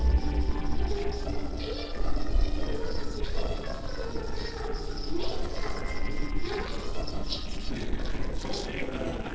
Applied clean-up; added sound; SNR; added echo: neural separator model SepFormer DNS4.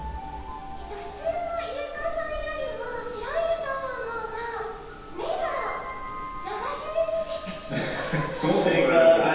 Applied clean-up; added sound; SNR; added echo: none; Insect; 13 dB; reverberation time 1.2 s.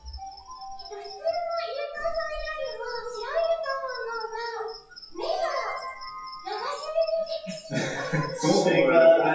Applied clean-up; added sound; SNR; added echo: classical method WPE with log-MMSE.